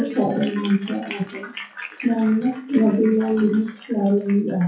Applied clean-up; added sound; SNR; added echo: classical method WPE with log-MMSE.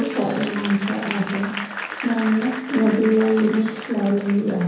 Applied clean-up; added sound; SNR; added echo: none; Applause / Crowd; 11 dB; reverberation time 0.6 s.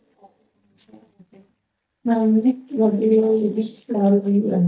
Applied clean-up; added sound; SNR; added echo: neural mask model DeepFilterNet 3.